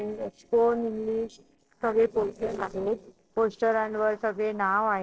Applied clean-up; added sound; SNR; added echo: neural separator model SepFormer DNS4.